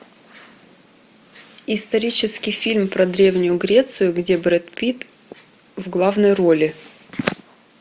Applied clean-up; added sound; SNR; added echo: none; none; none; none.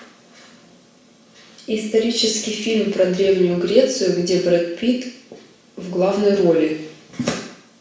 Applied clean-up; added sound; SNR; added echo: none; none; none; reverberation time 0.7 s.